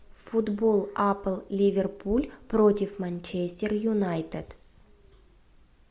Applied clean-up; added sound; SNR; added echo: none; none; none; none.